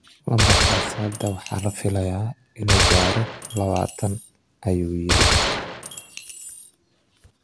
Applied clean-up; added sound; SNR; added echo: none; Gunshot, gunfire; -2 dB; none.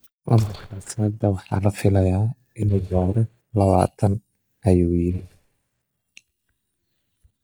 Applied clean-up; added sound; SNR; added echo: neural mask model DeepFilterNet 3.